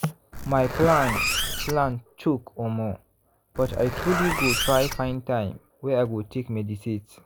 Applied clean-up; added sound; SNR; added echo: none; Zipper (clothing); 3 dB; none.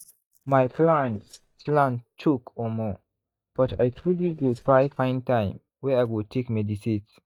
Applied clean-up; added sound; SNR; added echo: neural mask model DeepFilterNet 3.